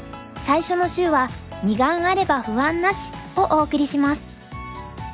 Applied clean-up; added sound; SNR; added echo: none; none; none; none.